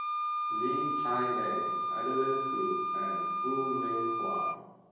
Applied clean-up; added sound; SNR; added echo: none; Wind instrument, woodwind instrument; -4 dB; reverberation time 1.3 s.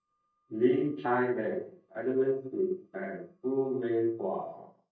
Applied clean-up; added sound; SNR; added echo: neural mask model DeepFilterNet 3.